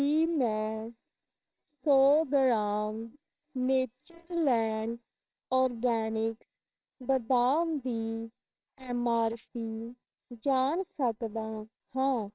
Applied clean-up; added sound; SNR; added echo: neural separator model SepFormer WHAMR!.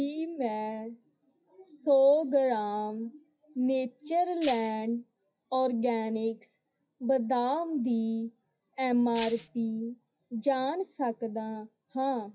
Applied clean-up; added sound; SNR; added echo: classical method WPE with log-MMSE.